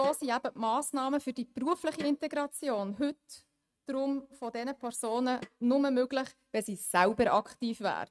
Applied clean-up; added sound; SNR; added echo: neural mask model RNNoise.